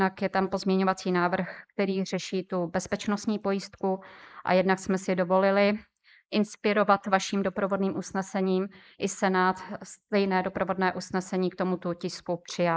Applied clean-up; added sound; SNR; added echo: neural mask model Resemble Enhance denoiser.